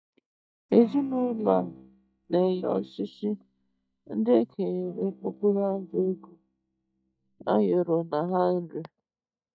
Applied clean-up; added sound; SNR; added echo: neural mask model DeepFilterNet 3.